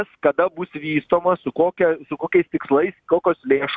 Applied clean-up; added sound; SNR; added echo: none; none; none; none.